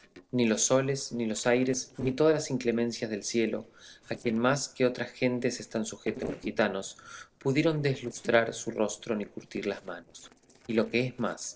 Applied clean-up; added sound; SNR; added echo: neural separator model SepFormer DNS4.